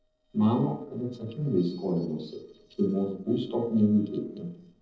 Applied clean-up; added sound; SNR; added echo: neural separator model SepFormer DNS4.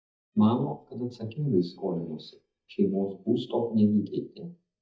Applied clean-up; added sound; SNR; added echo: neural mask model DeepFilterNet 3.